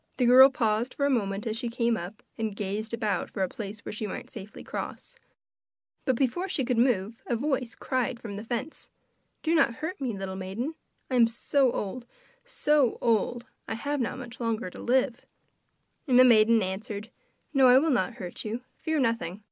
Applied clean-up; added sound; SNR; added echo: none; none; none; none.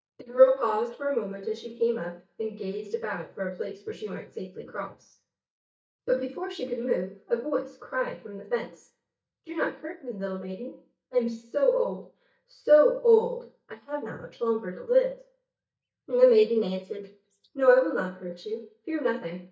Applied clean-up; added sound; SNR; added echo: neural mask model DeepFilterNet 3.